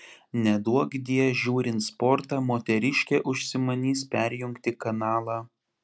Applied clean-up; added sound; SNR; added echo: none; none; none; none.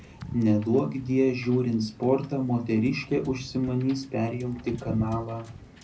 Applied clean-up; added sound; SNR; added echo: none; Wind / Boat, Water vehicle; 15 dB; reverberation time 0.4 s.